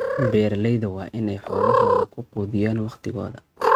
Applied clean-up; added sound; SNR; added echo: neural mask model RNNoise.